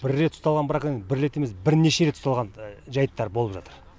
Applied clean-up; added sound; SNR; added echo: none; none; none; none.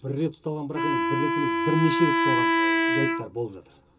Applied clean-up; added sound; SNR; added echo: none; Wind instrument, woodwind instrument; -4 dB; reverberation time 0.2 s.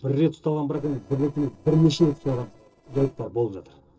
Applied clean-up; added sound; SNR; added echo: neural separator model SepFormer DNS4.